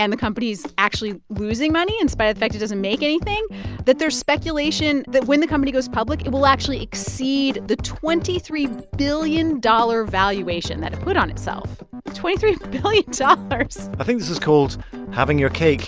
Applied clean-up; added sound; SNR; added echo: none; none; none; none.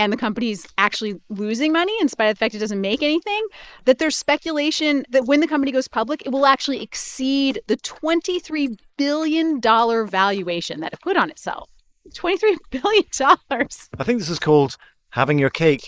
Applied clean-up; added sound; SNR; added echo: neural mask model Resemble Enhance denoiser.